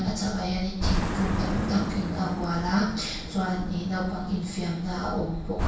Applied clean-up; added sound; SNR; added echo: none; Car passing by; 3 dB; reverberation time 0.6 s.